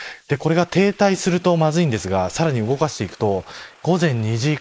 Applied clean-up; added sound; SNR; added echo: neural mask model Resemble Enhance denoiser.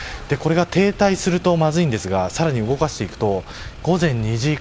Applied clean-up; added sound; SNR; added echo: none; Motor vehicle (road); 17 dB; none.